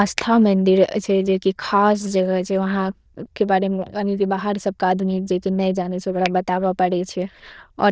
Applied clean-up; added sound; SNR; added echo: neural diffusion model UNIVERSE++.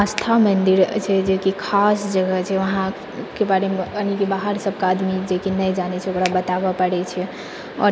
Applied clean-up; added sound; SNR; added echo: none; Finger snapping; 12 dB; none.